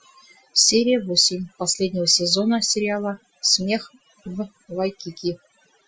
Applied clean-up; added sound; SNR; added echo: classical method Wiener filter.